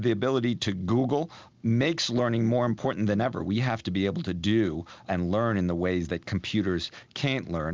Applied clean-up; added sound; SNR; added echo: none; none; none; none.